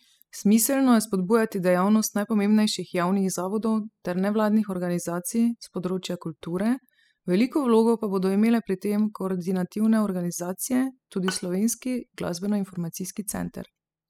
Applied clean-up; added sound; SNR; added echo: classical method spectral subtraction.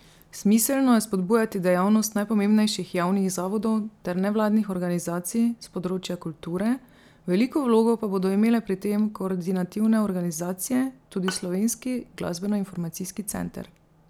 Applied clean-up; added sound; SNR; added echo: none; Bowed string instrument; 19 dB; none.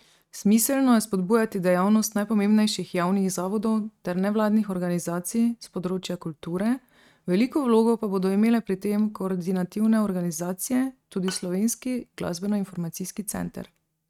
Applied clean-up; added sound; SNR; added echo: neural mask model RNNoise.